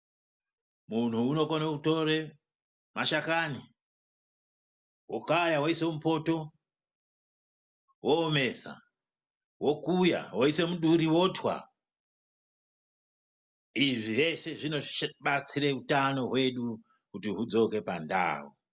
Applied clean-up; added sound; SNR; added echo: none; none; none; none.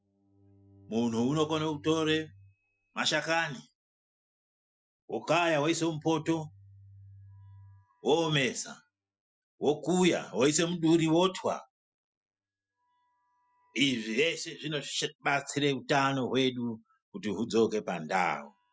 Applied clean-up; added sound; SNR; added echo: classical method Wiener filter.